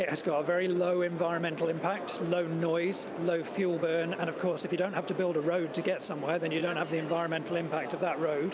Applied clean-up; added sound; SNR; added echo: none; none; none; none.